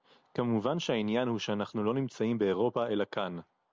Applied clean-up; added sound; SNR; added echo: none; none; none; none.